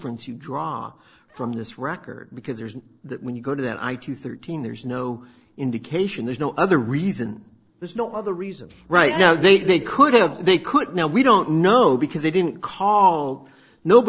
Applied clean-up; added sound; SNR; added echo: neural separator model SepFormer DNS4.